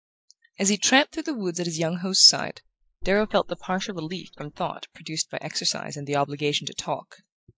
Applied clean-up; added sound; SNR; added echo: neural mask model Resemble Enhance denoiser.